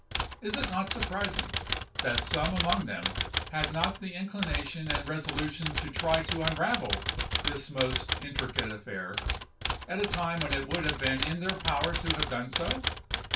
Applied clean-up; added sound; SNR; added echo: none; Typewriter; -2 dB; reverberation time 0.2 s.